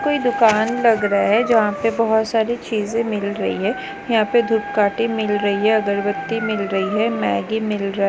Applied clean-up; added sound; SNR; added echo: none; Dog; 11 dB; none.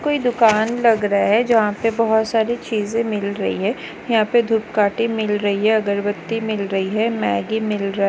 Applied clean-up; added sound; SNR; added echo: none; none; none; none.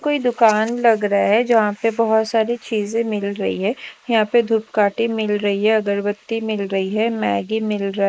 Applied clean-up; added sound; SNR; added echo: neural mask model Resemble Enhance denoiser.